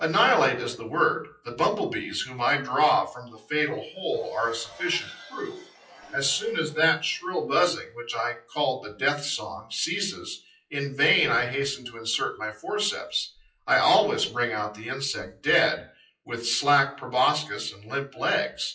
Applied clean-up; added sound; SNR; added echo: classical method WPE with log-MMSE.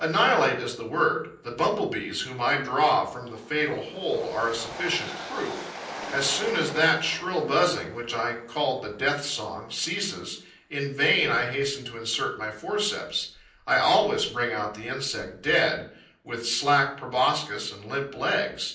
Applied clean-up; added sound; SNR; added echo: none; Train; 17 dB; reverberation time 0.6 s.